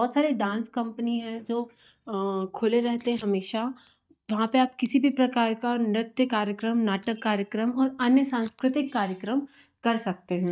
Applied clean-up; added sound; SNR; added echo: neural mask model DeepFilterNet 3.